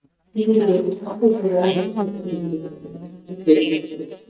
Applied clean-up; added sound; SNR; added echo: neural mask model DeepFilterNet 3.